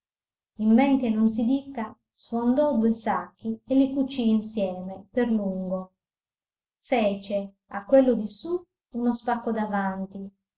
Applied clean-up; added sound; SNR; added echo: none; none; none; none.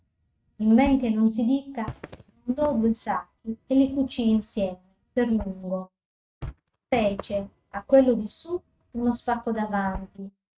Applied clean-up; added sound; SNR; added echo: neural mask model RNNoise.